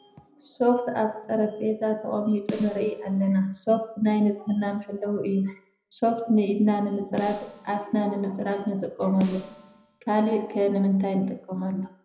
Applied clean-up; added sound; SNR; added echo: none; Snare drum; 15 dB; reverberation time 0.4 s.